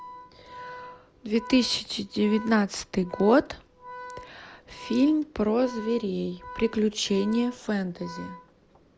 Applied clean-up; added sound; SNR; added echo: none; Organ; 17 dB; none.